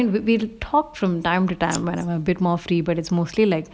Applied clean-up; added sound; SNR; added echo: none; Scissors; 15 dB; none.